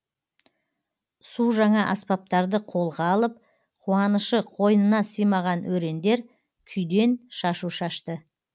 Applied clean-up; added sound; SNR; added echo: none; none; none; none.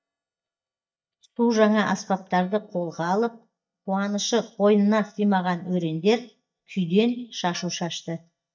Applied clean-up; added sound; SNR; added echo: neural mask model DeepFilterNet 3.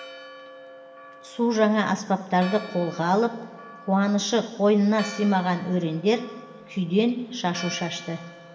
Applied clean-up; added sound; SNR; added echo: none; Church bell; 18 dB; reverberation time 1.7 s.